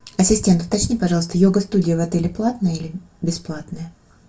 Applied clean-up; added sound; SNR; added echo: none; none; none; reverberation time 0.2 s.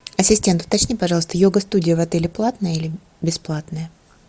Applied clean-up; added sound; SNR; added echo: none; none; none; none.